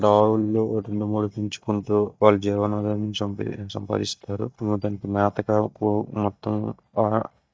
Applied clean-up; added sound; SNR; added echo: neural mask model DeepFilterNet 3.